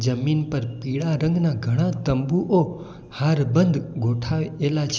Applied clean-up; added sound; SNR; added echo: none; none; none; none.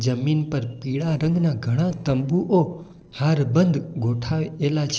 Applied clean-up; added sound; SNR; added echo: neural separator model SepFormer DNS4.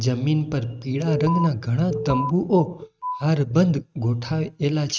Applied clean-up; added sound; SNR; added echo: neural mask model RNNoise.